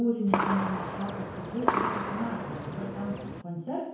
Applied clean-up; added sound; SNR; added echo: none; Gunshot, gunfire; 0 dB; reverberation time 0.9 s.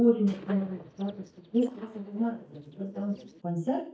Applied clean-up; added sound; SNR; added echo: neural mask model DeepFilterNet 3.